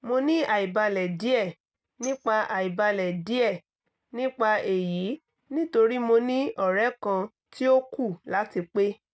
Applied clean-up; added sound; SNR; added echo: neural mask model RNNoise.